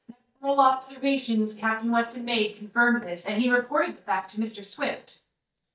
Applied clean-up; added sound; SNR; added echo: neural mask model DeepFilterNet 3.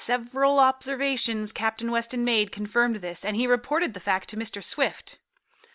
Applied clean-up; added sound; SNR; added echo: none; none; none; none.